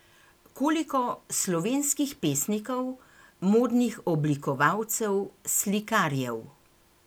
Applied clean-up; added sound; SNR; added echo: none; none; none; none.